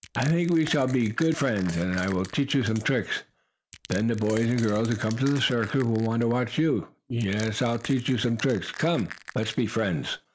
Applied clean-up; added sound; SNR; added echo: none; Fart + Crushing; 18 dB; none.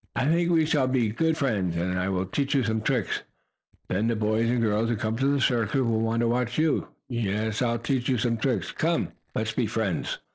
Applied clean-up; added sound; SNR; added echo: neural separator model SepFormer DNS4.